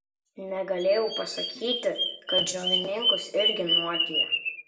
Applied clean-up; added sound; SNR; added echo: none; Bird vocalization, bird call, bird song; -1 dB; reverberation time 0.6 s.